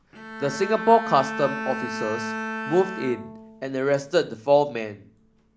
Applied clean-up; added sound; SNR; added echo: none; Bowed string instrument; 9 dB; none.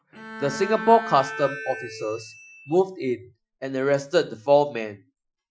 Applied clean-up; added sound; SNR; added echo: classical method Wiener filter.